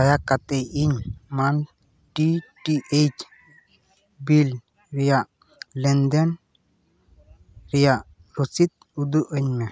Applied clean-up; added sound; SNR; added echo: none; none; none; none.